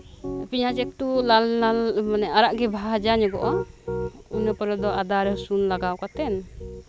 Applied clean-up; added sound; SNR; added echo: none; Piano; 10 dB; none.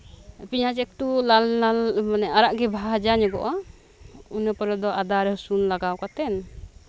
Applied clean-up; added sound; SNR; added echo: none; none; none; none.